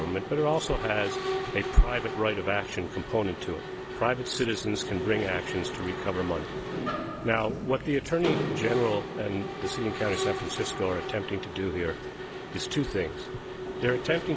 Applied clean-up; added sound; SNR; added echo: none; Mechanisms; 5 dB; none.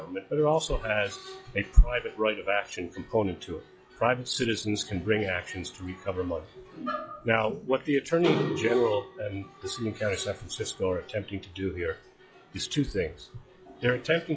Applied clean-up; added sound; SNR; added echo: classical method log-MMSE.